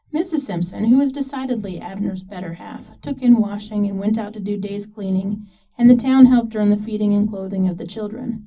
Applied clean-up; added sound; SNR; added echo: none; none; none; reverberation time 0.4 s.